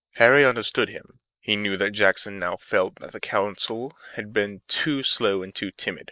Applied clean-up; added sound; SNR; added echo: neural mask model Resemble Enhance denoiser.